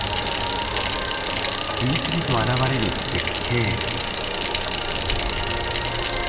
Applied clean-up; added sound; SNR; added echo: none; Bicycle; 1 dB; reverberation time 2.4 s.